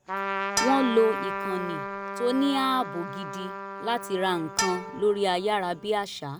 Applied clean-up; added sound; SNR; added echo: none; Bowed string instrument + Trumpet; 5 dB; none.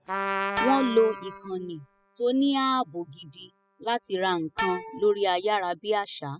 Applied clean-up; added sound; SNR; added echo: classical method spectral subtraction.